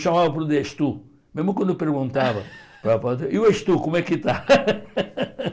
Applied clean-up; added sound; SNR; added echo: none; none; none; none.